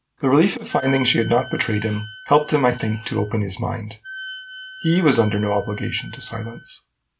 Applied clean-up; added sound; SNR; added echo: none; Wind instrument, woodwind instrument; 17 dB; none.